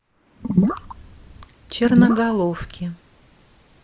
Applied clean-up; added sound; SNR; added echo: neural mask model Resemble Enhance denoiser.